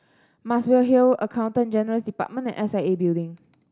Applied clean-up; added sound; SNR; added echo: none; none; none; none.